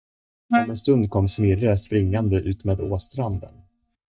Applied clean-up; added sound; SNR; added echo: neural mask model DeepFilterNet 3.